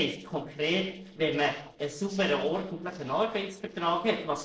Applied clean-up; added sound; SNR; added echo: neural separator model SepFormer DNS4.